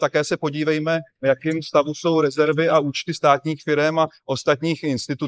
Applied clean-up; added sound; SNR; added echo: neural mask model Resemble Enhance denoiser.